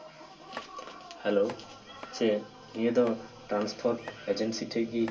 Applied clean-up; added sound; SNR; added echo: none; Domestic sounds, home sounds; 20 dB; reverberation time 0.2 s.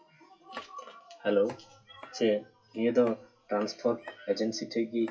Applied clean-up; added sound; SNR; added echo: classical method WPE with log-MMSE.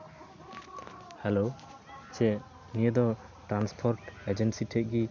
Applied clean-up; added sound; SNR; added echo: none; none; none; none.